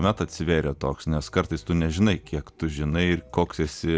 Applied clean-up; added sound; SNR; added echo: none; none; none; none.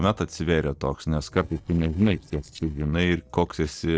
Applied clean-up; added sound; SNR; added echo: neural separator model SepFormer DNS4.